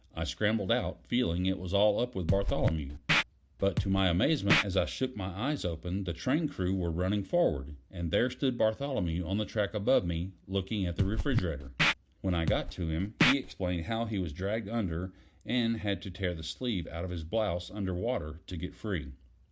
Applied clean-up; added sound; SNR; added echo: none; Scratching (performance technique); 1 dB; none.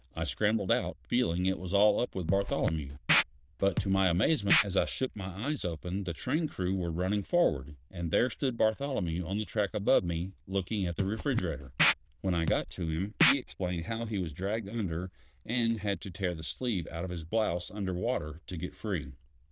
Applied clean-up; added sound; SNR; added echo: neural diffusion model UNIVERSE++.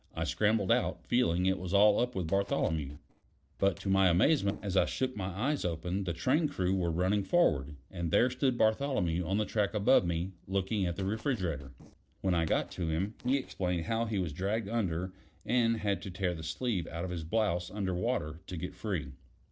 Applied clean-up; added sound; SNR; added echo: neural separator model SepFormer DNS4.